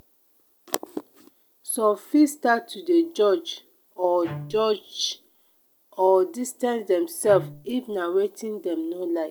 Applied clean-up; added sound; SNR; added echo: none; Bowed string instrument; 16 dB; none.